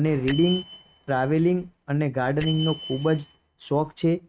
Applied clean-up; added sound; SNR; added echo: neural mask model RNNoise.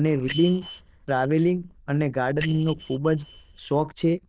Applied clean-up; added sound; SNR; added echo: neural diffusion model UNIVERSE++.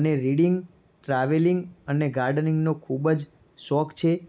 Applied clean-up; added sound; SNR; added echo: none; none; none; none.